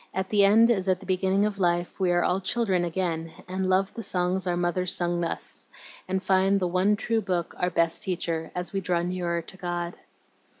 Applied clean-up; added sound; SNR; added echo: none; none; none; none.